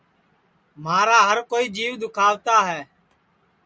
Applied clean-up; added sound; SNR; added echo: none; none; none; none.